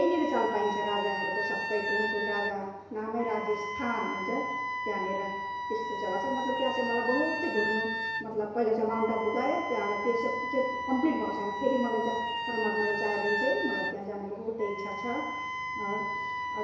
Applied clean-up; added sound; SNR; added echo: none; Wind instrument, woodwind instrument; 3 dB; reverberation time 1.0 s.